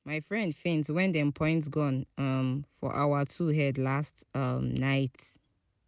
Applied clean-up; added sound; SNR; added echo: none; none; none; none.